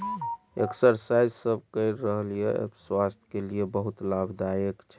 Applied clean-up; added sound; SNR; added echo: none; none; none; none.